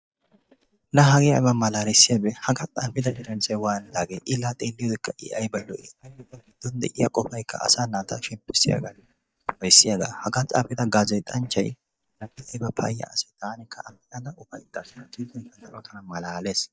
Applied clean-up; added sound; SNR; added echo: neural mask model DeepFilterNet 3.